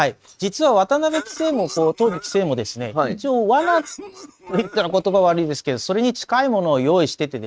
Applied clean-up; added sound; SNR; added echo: neural mask model RNNoise.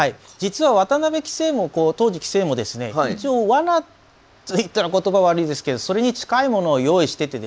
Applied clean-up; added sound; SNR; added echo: none; none; none; none.